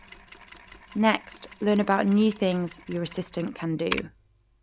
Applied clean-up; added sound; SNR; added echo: none; Mechanisms; 11 dB; none.